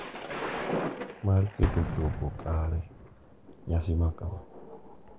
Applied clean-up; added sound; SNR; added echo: none; Explosion + Thunder; 4 dB; none.